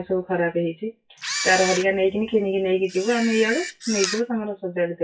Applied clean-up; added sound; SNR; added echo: classical method WPE with log-MMSE.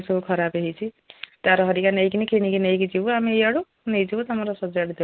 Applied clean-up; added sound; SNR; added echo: none; none; none; none.